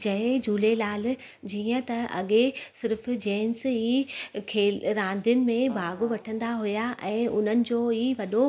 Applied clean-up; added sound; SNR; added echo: none; Fart; 19 dB; none.